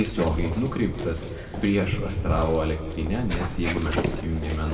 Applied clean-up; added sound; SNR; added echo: none; Dog; 5 dB; reverberation time 1.7 s.